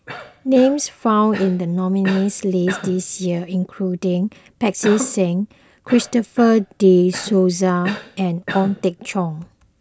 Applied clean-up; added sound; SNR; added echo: none; Cough; 15 dB; none.